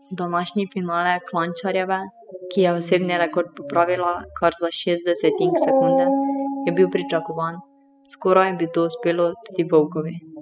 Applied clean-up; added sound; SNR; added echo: classical method spectral subtraction.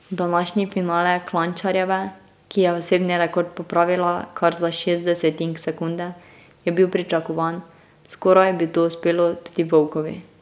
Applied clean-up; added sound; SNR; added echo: none; none; none; none.